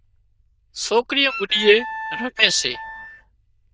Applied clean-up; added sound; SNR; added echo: neural diffusion model UNIVERSE++.